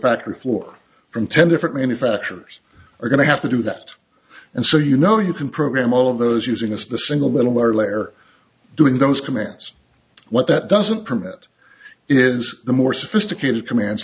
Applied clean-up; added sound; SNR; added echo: none; none; none; none.